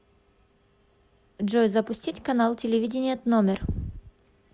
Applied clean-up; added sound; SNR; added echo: none; none; none; none.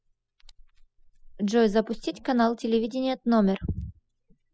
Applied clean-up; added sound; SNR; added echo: classical method spectral subtraction.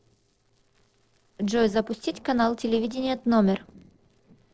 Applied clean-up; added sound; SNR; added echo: neural separator model SepFormer DNS4.